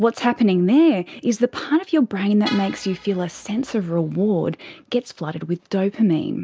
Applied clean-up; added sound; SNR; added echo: none; Vehicle horn, car horn, honking; 17 dB; none.